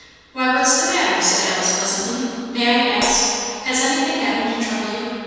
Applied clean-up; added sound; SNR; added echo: none; Crash cymbal; 16 dB; reverberation time 2.1 s.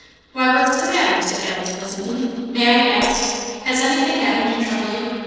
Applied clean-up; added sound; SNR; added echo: neural separator model SepFormer DNS4.